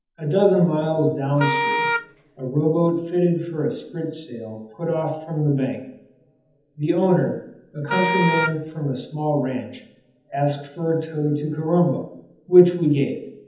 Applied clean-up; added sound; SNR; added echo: none; Wind instrument, woodwind instrument; 2 dB; reverberation time 0.8 s.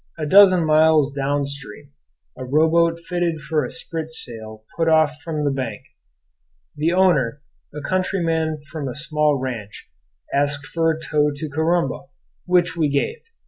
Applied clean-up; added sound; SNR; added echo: none; none; none; none.